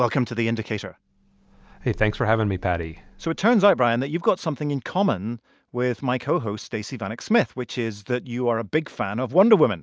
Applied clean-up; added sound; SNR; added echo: none; none; none; none.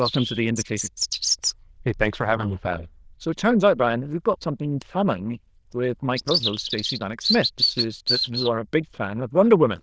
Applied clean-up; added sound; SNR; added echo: neural diffusion model UNIVERSE++.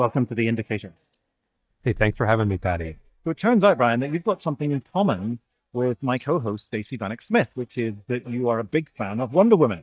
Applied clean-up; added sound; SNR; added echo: neural mask model DeepFilterNet 3.